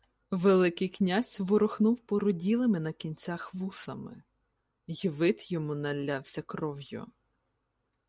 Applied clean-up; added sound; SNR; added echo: none; none; none; none.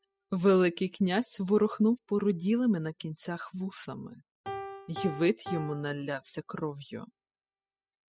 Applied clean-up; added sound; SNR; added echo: classical method spectral subtraction.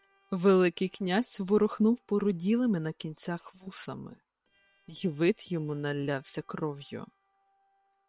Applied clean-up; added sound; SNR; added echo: neural separator model SepFormer WHAM!.